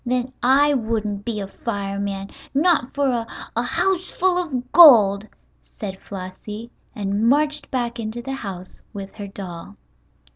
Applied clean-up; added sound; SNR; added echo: none; none; none; none.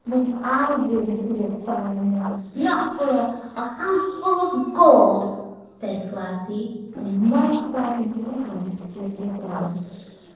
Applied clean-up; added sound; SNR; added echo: neural separator model SepFormer DNS4.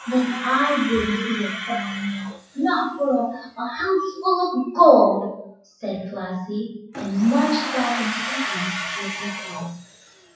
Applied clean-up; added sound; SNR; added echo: classical method WPE with log-MMSE.